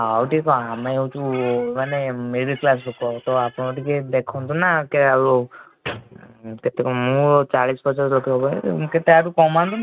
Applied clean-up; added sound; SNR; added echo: neural mask model RNNoise.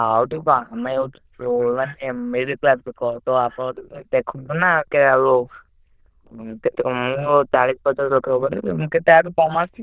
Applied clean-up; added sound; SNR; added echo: neural diffusion model UNIVERSE++.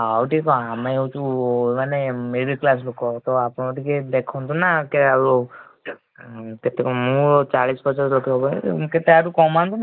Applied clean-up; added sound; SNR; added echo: neural mask model Resemble Enhance denoiser.